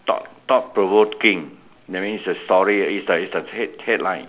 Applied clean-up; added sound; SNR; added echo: none; none; none; none.